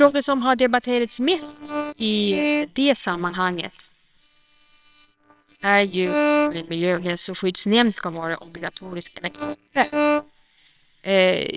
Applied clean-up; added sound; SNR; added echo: neural separator model SepFormer WHAMR!.